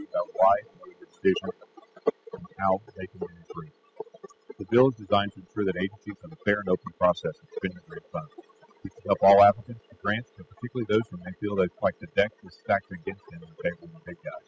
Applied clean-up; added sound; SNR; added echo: classical method spectral subtraction.